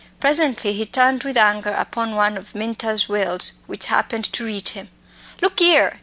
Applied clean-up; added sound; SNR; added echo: none; none; none; none.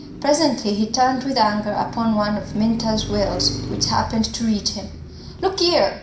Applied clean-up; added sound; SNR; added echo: none; Car passing by; 11 dB; reverberation time 0.5 s.